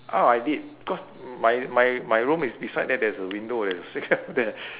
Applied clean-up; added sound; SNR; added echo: none; none; none; none.